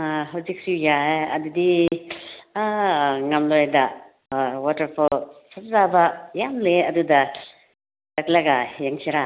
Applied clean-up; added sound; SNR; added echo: none; none; none; none.